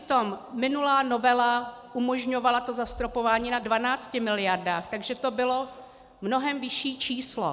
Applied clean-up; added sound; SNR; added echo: none; none; none; none.